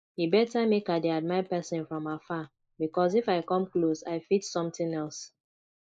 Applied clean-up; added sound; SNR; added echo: neural mask model Resemble Enhance denoiser.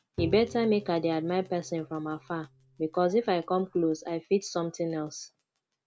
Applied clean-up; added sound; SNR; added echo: none; Bowed string instrument; 15 dB; none.